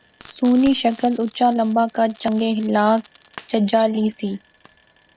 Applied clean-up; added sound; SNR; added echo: none; Frying (food); 19 dB; none.